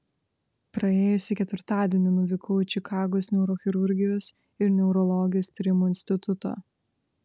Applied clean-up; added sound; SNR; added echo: none; none; none; none.